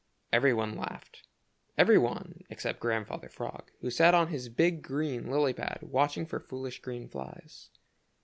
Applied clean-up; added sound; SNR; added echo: none; none; none; none.